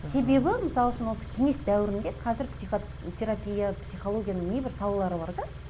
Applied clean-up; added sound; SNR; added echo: none; Idling / Car; 11 dB; none.